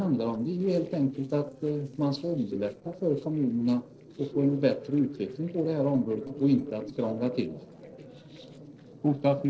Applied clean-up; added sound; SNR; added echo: neural separator model SepFormer DNS4.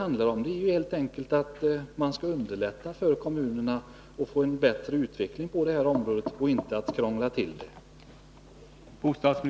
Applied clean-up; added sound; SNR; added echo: none; none; none; none.